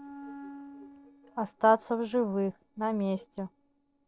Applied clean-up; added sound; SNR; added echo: neural separator model SepFormer DNS4.